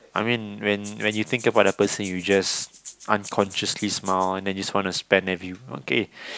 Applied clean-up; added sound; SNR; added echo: none; Rattle (instrument); 19 dB; none.